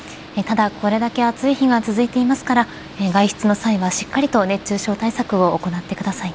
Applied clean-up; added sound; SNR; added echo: none; Boat, Water vehicle; 18 dB; none.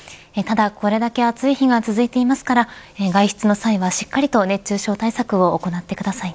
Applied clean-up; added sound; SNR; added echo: none; none; none; none.